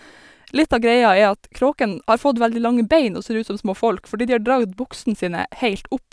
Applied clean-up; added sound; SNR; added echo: none; none; none; none.